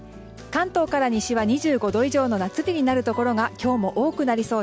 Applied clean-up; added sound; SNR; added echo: none; none; none; none.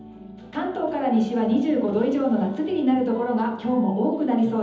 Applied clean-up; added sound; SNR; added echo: none; none; none; reverberation time 1.3 s.